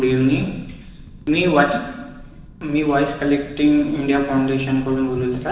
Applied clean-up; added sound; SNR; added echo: none; Wind / Fire; 18 dB; reverberation time 1.0 s.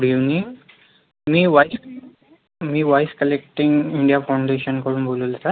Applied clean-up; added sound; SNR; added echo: none; none; none; none.